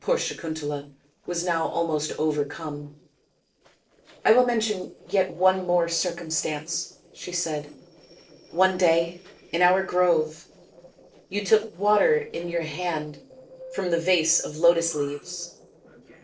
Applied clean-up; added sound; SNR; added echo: neural separator model SepFormer DNS4.